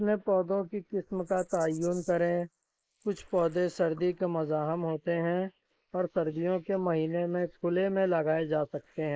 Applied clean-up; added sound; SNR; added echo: neural mask model Resemble Enhance denoiser.